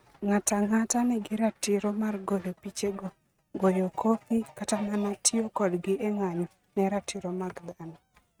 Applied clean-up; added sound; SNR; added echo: neural mask model RNNoise.